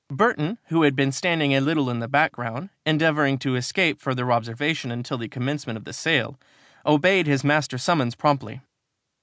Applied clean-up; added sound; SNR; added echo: none; none; none; none.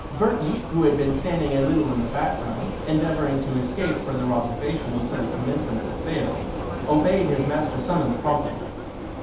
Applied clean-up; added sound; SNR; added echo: none; Vehicle; 6 dB; reverberation time 0.8 s.